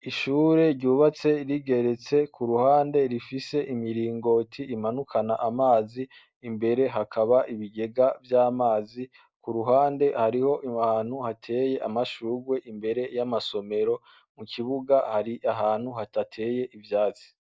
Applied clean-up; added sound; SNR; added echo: none; none; none; none.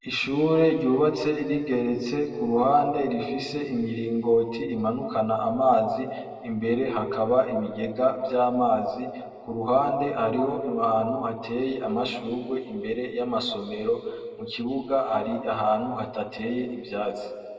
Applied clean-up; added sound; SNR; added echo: none; none; none; reverberation time 1.9 s.